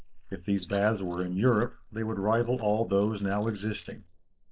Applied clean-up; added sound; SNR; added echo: neural mask model Resemble Enhance denoiser.